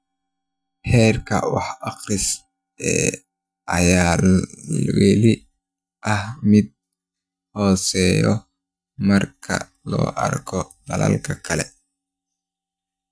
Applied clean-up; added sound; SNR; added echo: neural mask model DeepFilterNet 3.